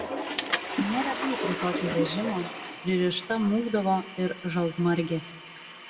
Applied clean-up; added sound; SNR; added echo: none; Toilet flush / Water; 6 dB; reverberation time 0.7 s.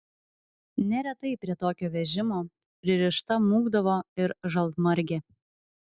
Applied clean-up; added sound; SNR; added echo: none; none; none; none.